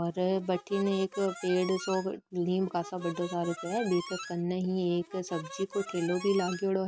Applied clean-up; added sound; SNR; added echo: none; Harmonica; 14 dB; none.